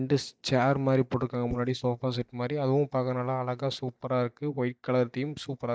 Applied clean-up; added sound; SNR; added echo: neural mask model DeepFilterNet 3.